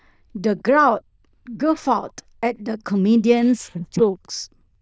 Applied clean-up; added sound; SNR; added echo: neural diffusion model UNIVERSE++.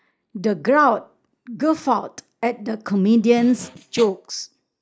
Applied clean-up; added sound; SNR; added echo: neural mask model DeepFilterNet 3.